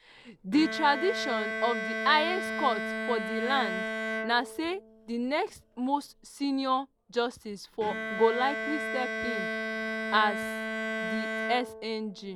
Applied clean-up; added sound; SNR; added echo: none; Bowed string instrument; 4 dB; none.